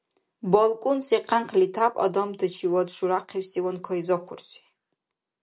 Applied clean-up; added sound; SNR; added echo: none; none; none; none.